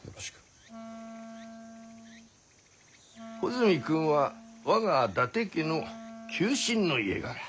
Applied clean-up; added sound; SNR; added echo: none; Wind instrument, woodwind instrument; 16 dB; none.